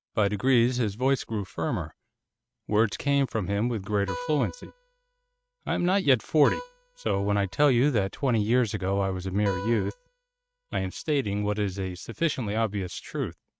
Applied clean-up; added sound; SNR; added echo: neural mask model RNNoise.